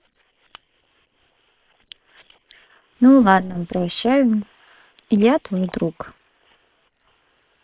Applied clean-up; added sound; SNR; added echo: neural separator model SepFormer WHAM!.